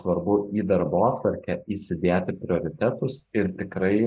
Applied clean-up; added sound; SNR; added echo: neural mask model Resemble Enhance denoiser.